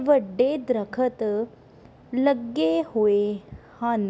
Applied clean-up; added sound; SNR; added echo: none; none; none; none.